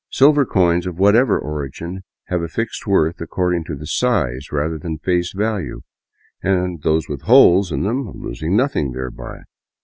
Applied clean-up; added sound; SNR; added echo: none; none; none; none.